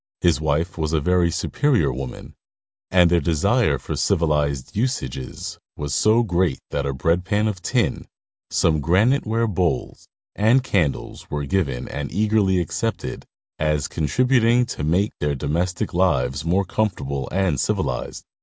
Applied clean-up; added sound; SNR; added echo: none; none; none; none.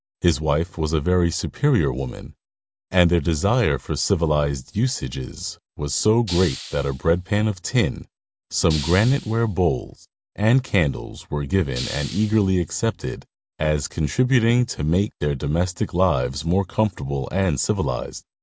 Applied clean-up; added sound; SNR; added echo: none; Hiss; 14 dB; none.